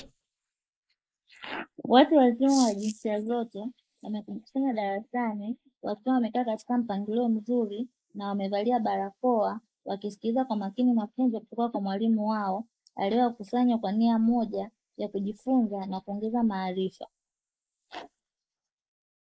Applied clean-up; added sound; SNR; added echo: neural mask model Resemble Enhance denoiser.